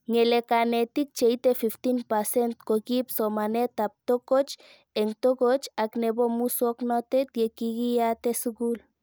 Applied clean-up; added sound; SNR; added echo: none; none; none; none.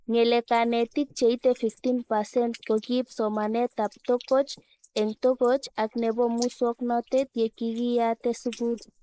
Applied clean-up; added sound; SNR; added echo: neural mask model Resemble Enhance denoiser.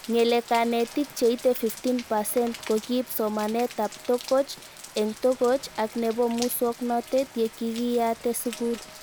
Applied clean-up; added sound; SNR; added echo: none; Rain; 17 dB; none.